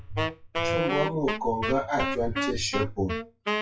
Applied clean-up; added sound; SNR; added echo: classical method WPE with log-MMSE.